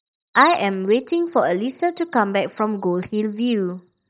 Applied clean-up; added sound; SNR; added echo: neural mask model DeepFilterNet 3.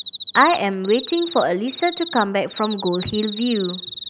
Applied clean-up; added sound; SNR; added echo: none; Cricket; 11 dB; none.